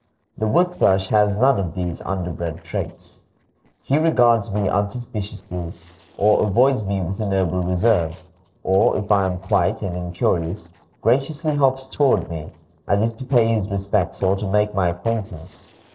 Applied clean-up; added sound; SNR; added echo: neural separator model SepFormer DNS4.